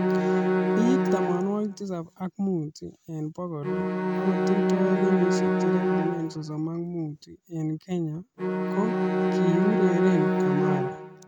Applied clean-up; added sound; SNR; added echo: none; Bowed string instrument; -4 dB; none.